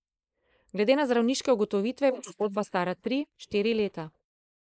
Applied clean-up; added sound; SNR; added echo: neural mask model Resemble Enhance denoiser.